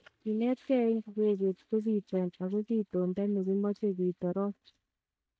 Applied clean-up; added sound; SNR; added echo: neural mask model DeepFilterNet 3.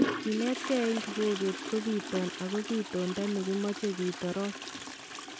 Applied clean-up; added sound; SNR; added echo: none; Toilet flush; 5 dB; none.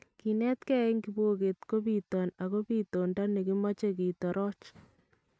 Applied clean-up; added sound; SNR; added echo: none; none; none; none.